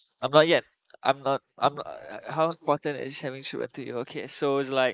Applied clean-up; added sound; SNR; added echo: neural mask model Resemble Enhance denoiser.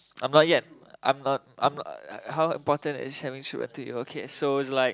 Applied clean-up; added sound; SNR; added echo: none; none; none; none.